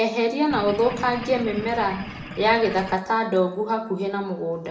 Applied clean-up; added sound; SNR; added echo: none; Engine / Boat, Water vehicle; 12 dB; reverberation time 0.6 s.